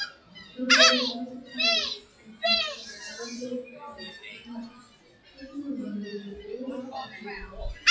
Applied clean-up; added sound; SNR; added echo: classical method WPE with log-MMSE.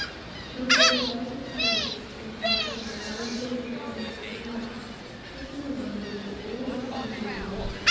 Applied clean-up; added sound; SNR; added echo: none; Gull, seagull; -5 dB; reverberation time 1.9 s.